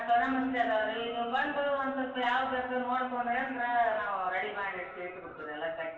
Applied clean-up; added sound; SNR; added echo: none; Fowl; 18 dB; reverberation time 0.3 s.